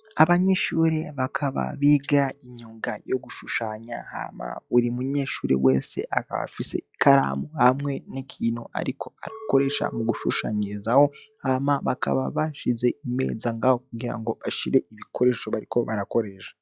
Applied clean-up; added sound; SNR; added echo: classical method log-MMSE.